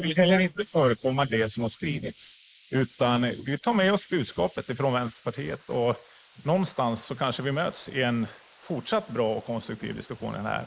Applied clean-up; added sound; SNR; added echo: neural mask model Resemble Enhance denoiser.